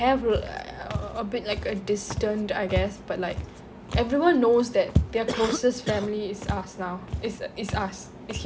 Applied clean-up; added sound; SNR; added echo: none; Cough + Walk, footsteps; 7 dB; none.